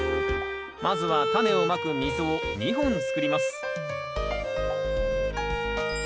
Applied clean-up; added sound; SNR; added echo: none; Bowed string instrument; -1 dB; none.